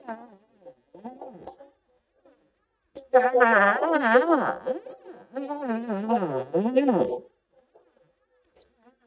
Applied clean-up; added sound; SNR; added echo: neural mask model DeepFilterNet 3.